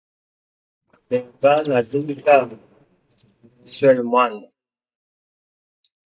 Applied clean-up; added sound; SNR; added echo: neural mask model DeepFilterNet 3.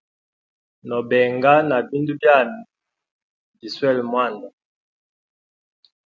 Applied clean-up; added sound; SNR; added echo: none; none; none; none.